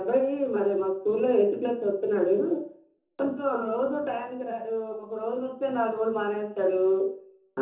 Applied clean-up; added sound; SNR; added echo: none; none; none; reverberation time 0.6 s.